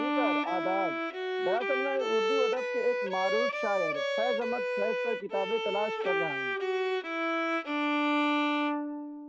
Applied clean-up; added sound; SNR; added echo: none; Bowed string instrument; -4 dB; none.